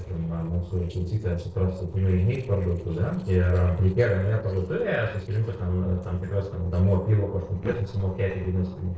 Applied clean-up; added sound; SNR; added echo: neural separator model SepFormer DNS4.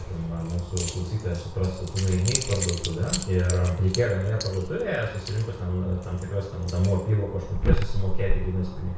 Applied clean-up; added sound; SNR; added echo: none; Keys jangling; 3 dB; reverberation time 0.6 s.